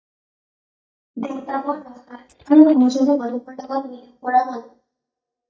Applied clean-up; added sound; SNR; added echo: neural mask model DeepFilterNet 3.